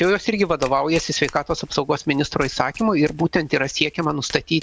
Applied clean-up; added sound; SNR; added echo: none; Domestic sounds, home sounds; 20 dB; none.